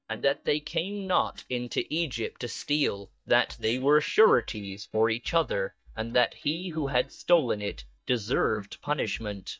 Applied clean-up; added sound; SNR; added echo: neural mask model DeepFilterNet 3.